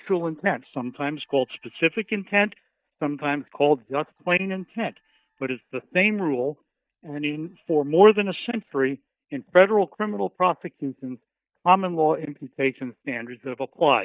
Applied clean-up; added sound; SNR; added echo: neural mask model DeepFilterNet 3.